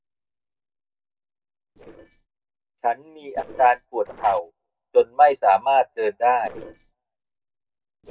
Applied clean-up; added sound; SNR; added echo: neural separator model SepFormer DNS4.